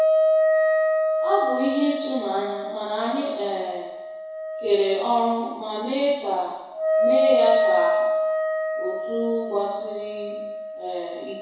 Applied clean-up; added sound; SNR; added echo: none; Wind instrument, woodwind instrument; -2 dB; reverberation time 1.1 s.